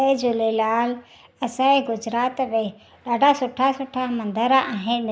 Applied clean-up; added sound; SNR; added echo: none; none; none; none.